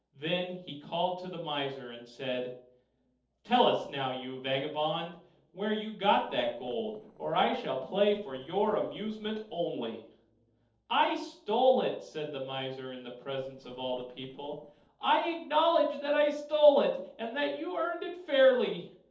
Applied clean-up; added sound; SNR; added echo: neural separator model SepFormer DNS4.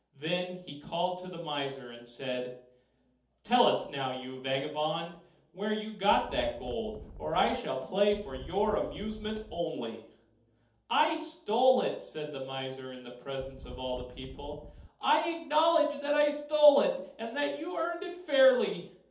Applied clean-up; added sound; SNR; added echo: none; Wind; 15 dB; reverberation time 0.6 s.